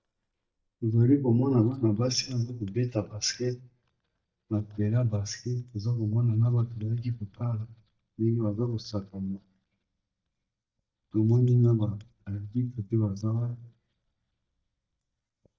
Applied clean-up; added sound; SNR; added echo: neural mask model DeepFilterNet 3.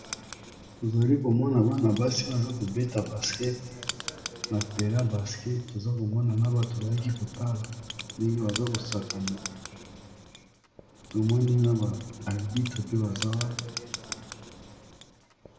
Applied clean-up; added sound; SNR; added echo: none; Writing; 13 dB; reverberation time 1.4 s.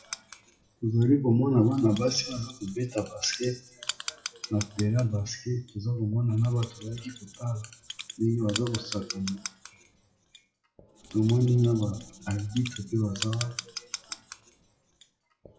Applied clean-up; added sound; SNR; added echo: classical method WPE with log-MMSE.